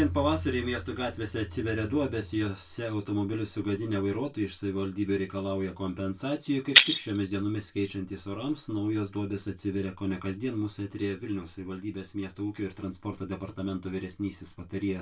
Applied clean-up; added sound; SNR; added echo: none; Shatter; -3 dB; reverberation time 0.2 s.